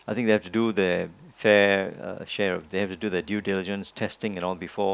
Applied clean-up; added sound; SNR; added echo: none; none; none; none.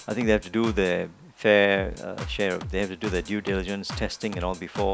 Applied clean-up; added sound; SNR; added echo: none; Drum kit; 11 dB; none.